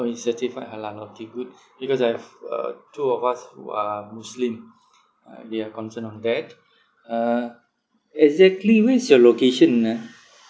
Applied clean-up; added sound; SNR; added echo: none; none; none; none.